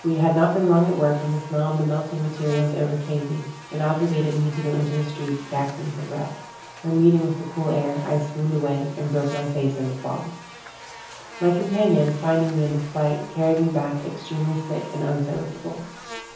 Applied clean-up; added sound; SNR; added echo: none; Buzz; 18 dB; reverberation time 0.7 s.